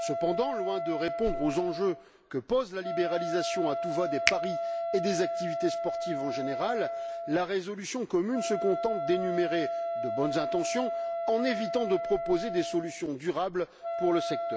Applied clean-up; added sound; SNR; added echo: none; Wind instrument, woodwind instrument + Finger snapping; 2 dB; none.